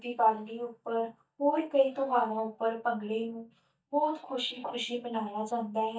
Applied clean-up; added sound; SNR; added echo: neural mask model DeepFilterNet 3.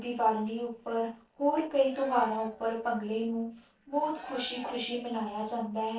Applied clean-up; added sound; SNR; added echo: neural separator model SepFormer DNS4.